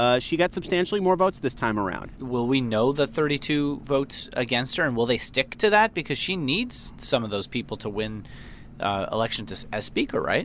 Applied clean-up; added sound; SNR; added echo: none; Engine; 20 dB; none.